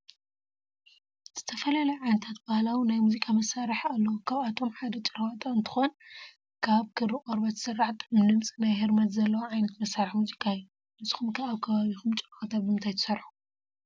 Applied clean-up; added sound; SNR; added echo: none; none; none; none.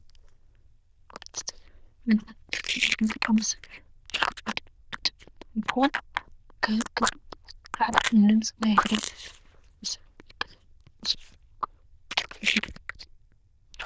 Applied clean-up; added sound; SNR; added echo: neural diffusion model UNIVERSE++.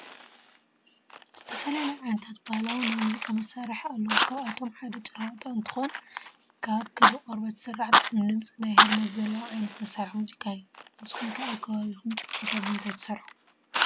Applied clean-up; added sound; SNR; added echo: none; Fire; -3 dB; none.